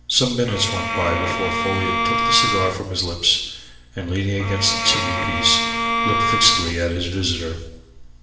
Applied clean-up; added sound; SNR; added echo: none; Bowed string instrument; 1 dB; reverberation time 0.9 s.